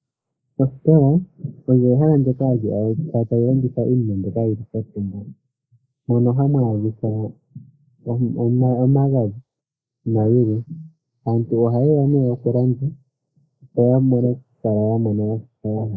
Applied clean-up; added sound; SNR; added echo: neural mask model Resemble Enhance denoiser.